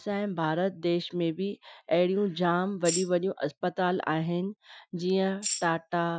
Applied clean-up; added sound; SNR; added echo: classical method Wiener filter.